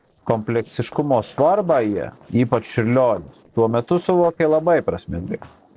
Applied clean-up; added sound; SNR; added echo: neural separator model SepFormer DNS4.